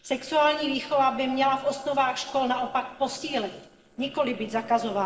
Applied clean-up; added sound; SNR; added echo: neural separator model SepFormer DNS4.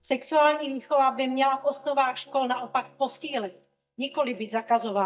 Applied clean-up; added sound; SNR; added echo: neural mask model DeepFilterNet 3.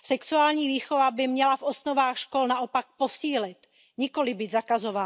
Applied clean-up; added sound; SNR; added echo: none; none; none; none.